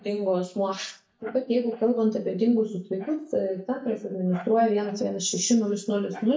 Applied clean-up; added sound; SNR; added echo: neural mask model DeepFilterNet 3.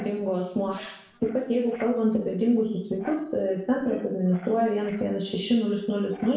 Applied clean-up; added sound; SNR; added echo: neural separator model SepFormer DNS4.